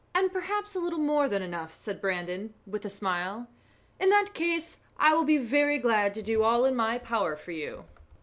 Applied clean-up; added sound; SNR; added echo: none; none; none; none.